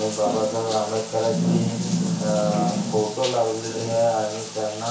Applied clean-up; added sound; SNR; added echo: none; Bathtub (filling or washing); 13 dB; reverberation time 0.7 s.